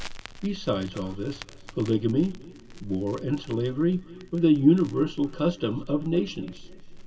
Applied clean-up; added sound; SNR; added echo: none; Crackle; 16 dB; reverberation time 2.4 s.